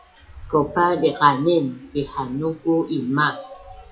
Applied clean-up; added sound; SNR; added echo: classical method WPE with log-MMSE.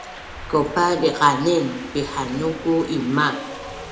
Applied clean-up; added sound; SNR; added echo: none; Wind; 13 dB; reverberation time 0.7 s.